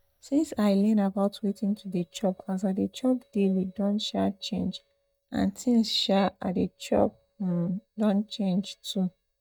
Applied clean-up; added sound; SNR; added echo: neural mask model DeepFilterNet 3.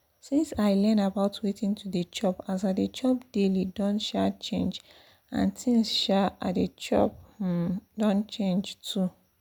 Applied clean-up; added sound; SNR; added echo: none; none; none; none.